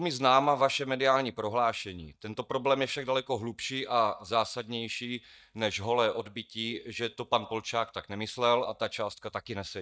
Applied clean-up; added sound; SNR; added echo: neural mask model DeepFilterNet 3.